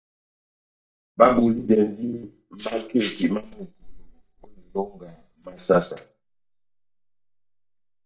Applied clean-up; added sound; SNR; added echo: neural mask model DeepFilterNet 3.